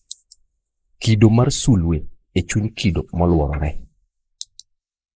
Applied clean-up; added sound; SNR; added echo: neural mask model Resemble Enhance denoiser.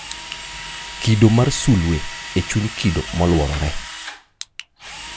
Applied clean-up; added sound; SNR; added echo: none; Drill; 12 dB; none.